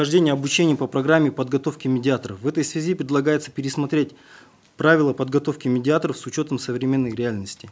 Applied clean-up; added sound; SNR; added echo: none; none; none; none.